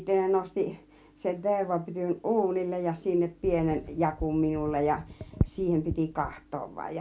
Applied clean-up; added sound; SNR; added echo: none; none; none; none.